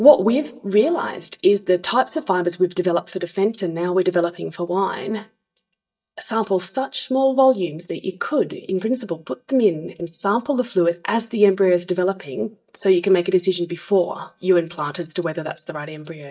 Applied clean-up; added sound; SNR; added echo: neural mask model DeepFilterNet 3.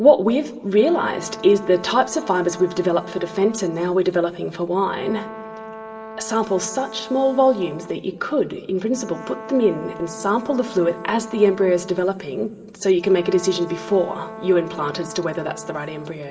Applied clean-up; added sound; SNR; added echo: none; Brass instrument; 16 dB; reverberation time 2.8 s.